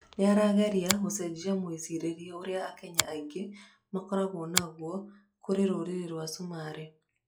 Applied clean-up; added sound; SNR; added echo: classical method log-MMSE.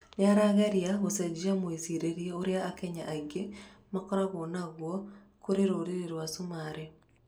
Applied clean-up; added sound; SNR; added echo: none; none; none; none.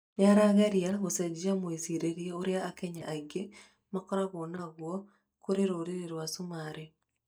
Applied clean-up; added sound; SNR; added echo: neural mask model DeepFilterNet 3.